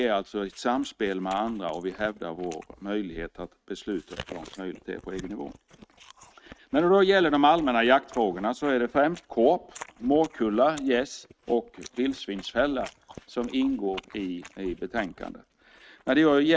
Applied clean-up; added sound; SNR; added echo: neural mask model RNNoise.